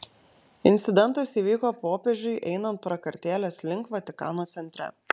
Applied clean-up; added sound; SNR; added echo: none; none; none; none.